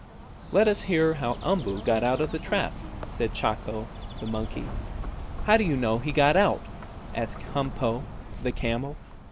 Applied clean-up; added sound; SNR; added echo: none; Bird; 8 dB; none.